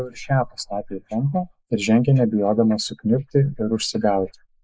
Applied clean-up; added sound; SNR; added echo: neural mask model Resemble Enhance denoiser.